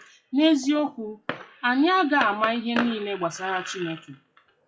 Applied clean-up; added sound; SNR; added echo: classical method WPE with log-MMSE.